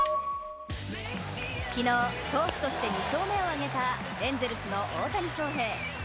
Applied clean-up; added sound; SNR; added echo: none; none; none; none.